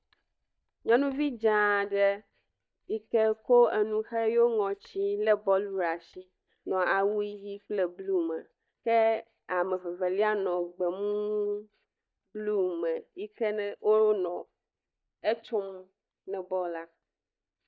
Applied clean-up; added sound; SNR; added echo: neural mask model DeepFilterNet 3.